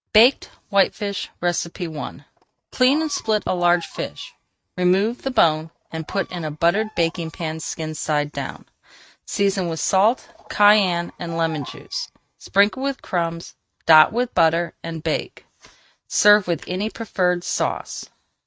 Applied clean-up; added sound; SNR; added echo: neural mask model RNNoise.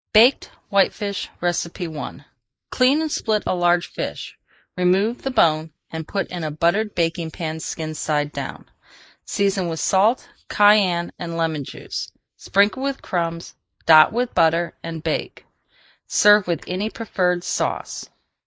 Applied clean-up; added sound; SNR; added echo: neural mask model Resemble Enhance denoiser.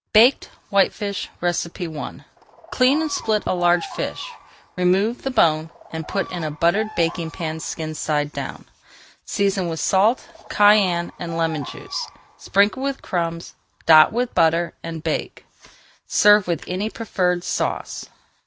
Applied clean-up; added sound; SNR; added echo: none; Bird vocalization, bird call, bird song; 16 dB; none.